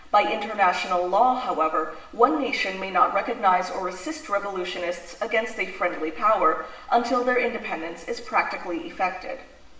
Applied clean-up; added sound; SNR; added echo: none; none; none; reverberation time 0.8 s.